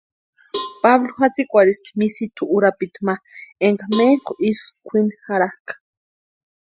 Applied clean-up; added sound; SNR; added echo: classical method Wiener filter.